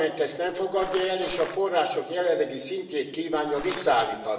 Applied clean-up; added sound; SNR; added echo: none; Crushing; 10 dB; reverberation time 0.8 s.